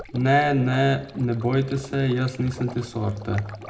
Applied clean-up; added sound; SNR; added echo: none; Stream; 18 dB; reverberation time 0.2 s.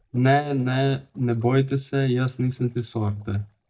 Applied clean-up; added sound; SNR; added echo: neural mask model DeepFilterNet 3.